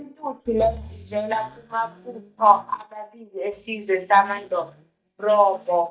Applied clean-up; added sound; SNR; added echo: neural mask model DeepFilterNet 3.